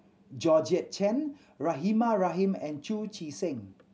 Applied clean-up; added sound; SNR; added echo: none; none; none; none.